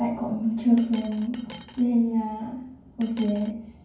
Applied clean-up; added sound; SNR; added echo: none; Coin (dropping); 20 dB; reverberation time 0.9 s.